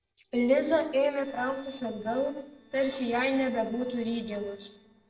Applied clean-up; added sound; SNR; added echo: neural separator model SepFormer DNS4.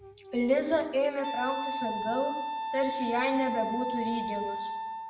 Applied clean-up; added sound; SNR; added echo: none; Wind instrument, woodwind instrument; 4 dB; reverberation time 0.7 s.